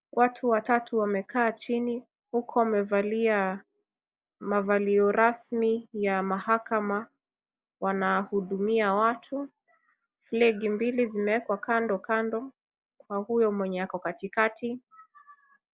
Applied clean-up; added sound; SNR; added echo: none; none; none; none.